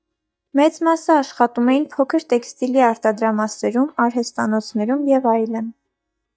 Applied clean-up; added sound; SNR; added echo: neural mask model DeepFilterNet 3.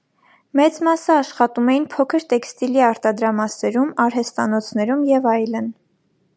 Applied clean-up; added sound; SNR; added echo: none; none; none; none.